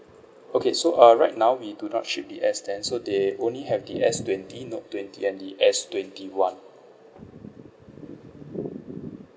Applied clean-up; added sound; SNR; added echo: none; none; none; none.